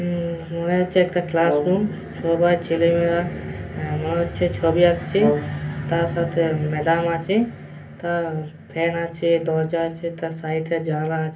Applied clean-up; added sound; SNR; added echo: none; Brass instrument; 7 dB; reverberation time 0.3 s.